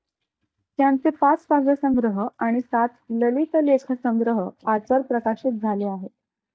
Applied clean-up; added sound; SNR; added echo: neural mask model DeepFilterNet 3.